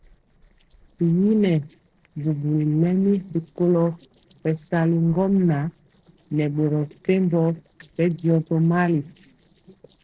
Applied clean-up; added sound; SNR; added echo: neural separator model SepFormer DNS4.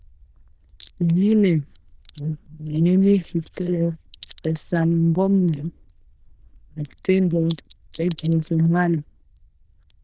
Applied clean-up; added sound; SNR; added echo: neural diffusion model UNIVERSE++.